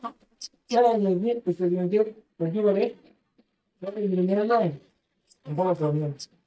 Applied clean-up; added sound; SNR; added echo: neural mask model DeepFilterNet 3.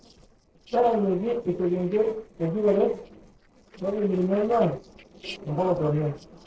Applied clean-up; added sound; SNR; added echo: neural separator model SepFormer DNS4.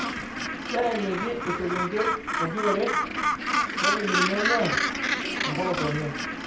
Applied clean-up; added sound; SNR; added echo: none; Gull, seagull; -2 dB; reverberation time 0.6 s.